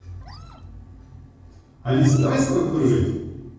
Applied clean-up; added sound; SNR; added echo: neural separator model SepFormer DNS4.